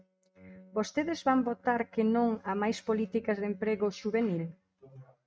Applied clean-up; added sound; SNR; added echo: neural mask model RNNoise.